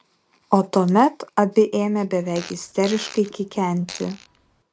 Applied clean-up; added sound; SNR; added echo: none; Fart; 19 dB; none.